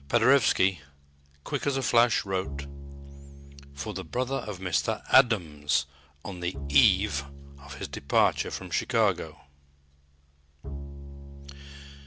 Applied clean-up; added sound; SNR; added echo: none; Bowed string instrument; 13 dB; none.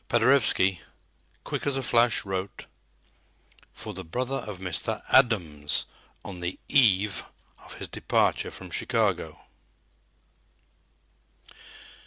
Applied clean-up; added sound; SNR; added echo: none; none; none; none.